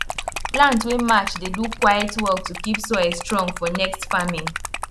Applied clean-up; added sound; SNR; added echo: none; Liquid; 7 dB; none.